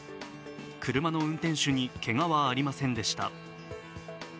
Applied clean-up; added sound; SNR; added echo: none; none; none; none.